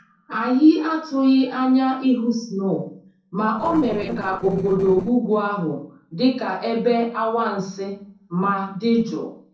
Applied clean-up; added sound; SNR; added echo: neural separator model SepFormer DNS4.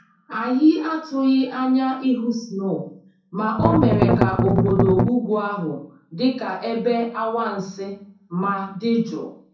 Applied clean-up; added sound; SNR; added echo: none; Strum; -4 dB; reverberation time 0.6 s.